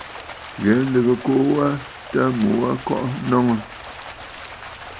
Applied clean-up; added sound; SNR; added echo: none; Stream; 15 dB; none.